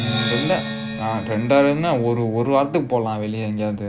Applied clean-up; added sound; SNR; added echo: none; Percussion; 6 dB; none.